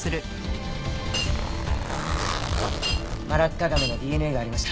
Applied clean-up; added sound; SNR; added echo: none; Shatter + Zipper (clothing); 5 dB; none.